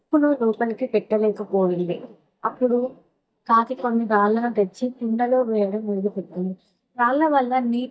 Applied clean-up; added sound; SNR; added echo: neural mask model DeepFilterNet 3.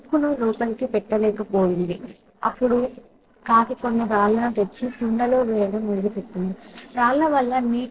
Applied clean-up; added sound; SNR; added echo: neural separator model SepFormer DNS4.